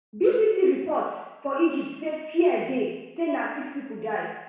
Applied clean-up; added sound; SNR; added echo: none; none; none; reverberation time 1.1 s.